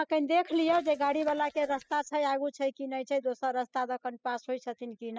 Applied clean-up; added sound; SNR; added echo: classical method spectral subtraction.